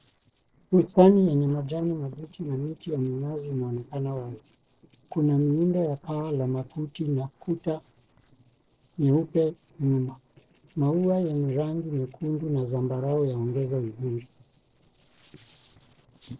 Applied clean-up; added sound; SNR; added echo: neural separator model SepFormer DNS4.